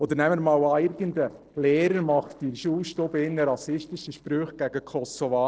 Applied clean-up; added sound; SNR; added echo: neural separator model SepFormer DNS4.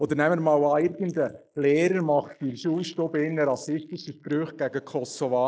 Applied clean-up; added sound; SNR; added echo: neural mask model Resemble Enhance denoiser.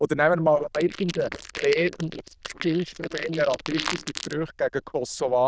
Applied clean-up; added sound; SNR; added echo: neural diffusion model UNIVERSE++.